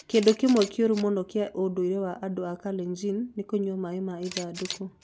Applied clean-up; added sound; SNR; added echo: none; Camera; 16 dB; none.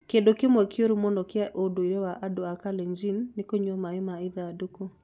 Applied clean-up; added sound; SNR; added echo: none; none; none; none.